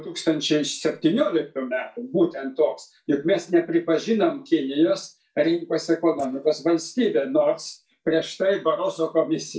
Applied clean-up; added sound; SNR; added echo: neural mask model DeepFilterNet 3.